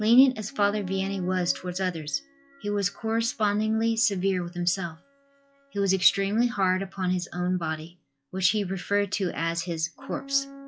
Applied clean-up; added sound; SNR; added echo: classical method log-MMSE.